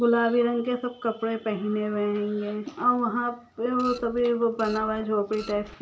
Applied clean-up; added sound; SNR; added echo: none; Printer; 18 dB; none.